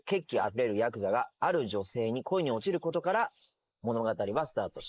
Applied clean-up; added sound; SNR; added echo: neural mask model Resemble Enhance denoiser.